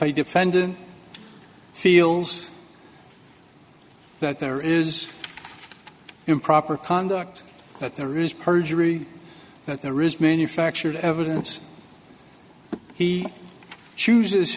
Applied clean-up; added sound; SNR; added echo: none; none; none; none.